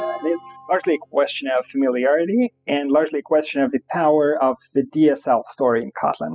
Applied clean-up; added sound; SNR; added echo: classical method spectral subtraction.